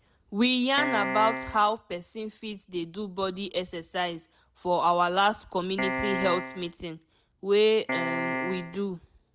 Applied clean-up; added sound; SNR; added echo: none; Piano; 3 dB; none.